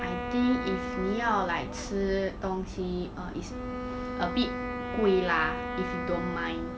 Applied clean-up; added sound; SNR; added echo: none; Wind instrument, woodwind instrument; 6 dB; none.